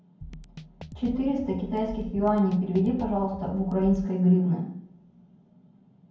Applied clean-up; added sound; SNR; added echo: none; Drum kit; 15 dB; reverberation time 0.9 s.